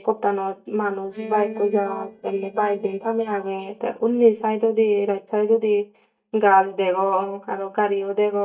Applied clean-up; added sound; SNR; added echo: neural mask model DeepFilterNet 3.